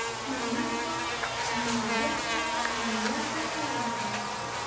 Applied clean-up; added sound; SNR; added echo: none; Buzz; -5 dB; reverberation time 1.1 s.